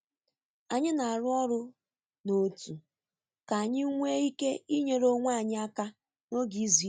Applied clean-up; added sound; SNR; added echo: none; none; none; none.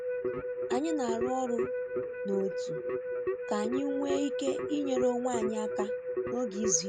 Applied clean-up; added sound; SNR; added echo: none; Keyboard (musical); -1 dB; none.